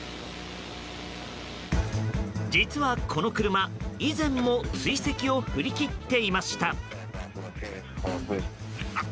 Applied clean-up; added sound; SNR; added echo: none; none; none; none.